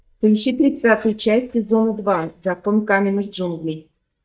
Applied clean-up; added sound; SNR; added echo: neural mask model DeepFilterNet 3.